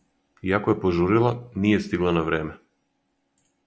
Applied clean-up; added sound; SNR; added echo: none; none; none; none.